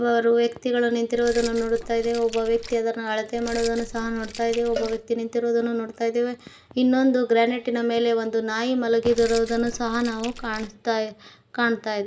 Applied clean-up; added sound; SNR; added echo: none; Keys jangling + Cowbell; 15 dB; none.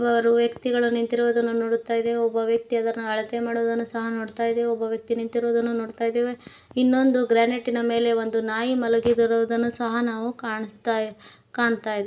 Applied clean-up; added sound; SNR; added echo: none; none; none; none.